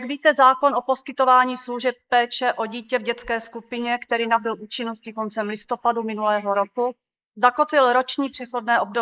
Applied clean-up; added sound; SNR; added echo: neural mask model Resemble Enhance denoiser.